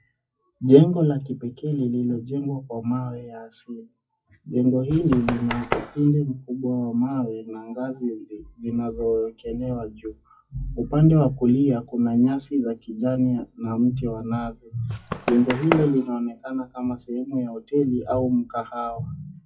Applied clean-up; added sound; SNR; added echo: classical method WPE with log-MMSE.